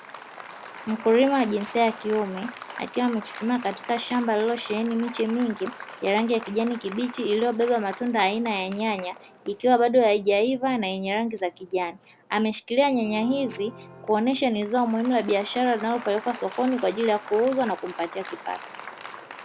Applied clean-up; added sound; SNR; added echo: none; Applause; 16 dB; none.